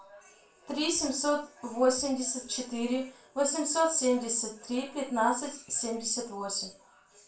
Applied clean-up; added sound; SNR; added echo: none; none; none; reverberation time 0.3 s.